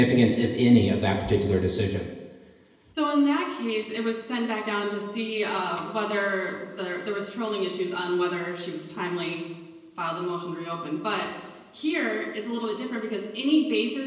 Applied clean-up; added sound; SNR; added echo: none; none; none; reverberation time 1.0 s.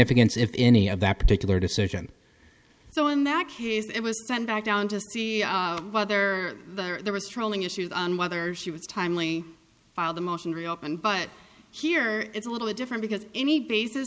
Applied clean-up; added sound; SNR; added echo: none; none; none; none.